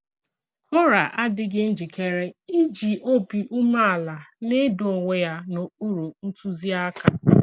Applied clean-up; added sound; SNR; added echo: none; none; none; none.